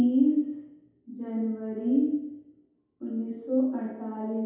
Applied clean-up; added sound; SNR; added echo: none; none; none; reverberation time 0.8 s.